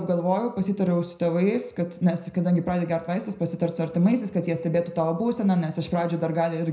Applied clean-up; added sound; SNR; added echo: none; none; none; reverberation time 0.4 s.